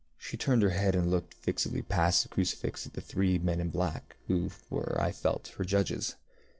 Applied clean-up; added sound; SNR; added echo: neural separator model SepFormer DNS4.